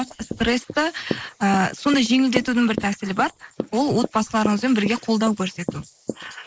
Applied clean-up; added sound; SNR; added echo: neural mask model Resemble Enhance denoiser.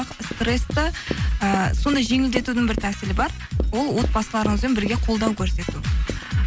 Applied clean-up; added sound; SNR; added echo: none; Run; 12 dB; none.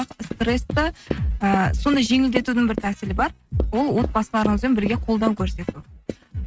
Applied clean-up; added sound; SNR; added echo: neural mask model RNNoise.